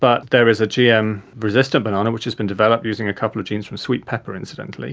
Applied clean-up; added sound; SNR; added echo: none; none; none; none.